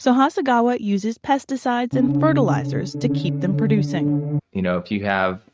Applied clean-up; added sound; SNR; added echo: neural mask model RNNoise.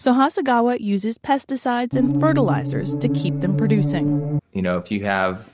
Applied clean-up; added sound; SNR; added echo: none; Musical instrument; 0 dB; none.